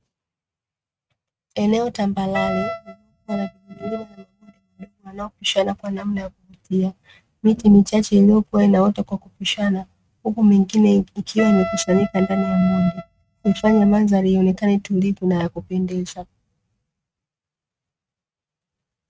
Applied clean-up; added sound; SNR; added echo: neural mask model RNNoise.